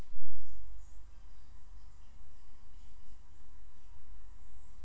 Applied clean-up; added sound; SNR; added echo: none; none; none; reverberation time 0.3 s.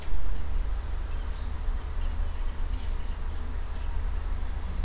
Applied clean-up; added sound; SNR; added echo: none; none; none; none.